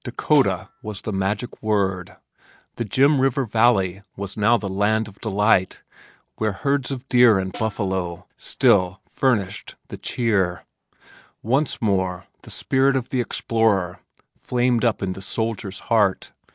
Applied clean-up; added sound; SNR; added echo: none; Snare drum; 20 dB; none.